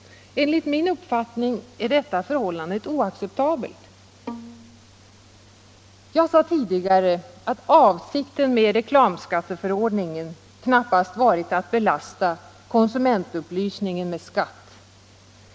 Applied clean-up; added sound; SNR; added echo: none; Bowed string instrument; 19 dB; none.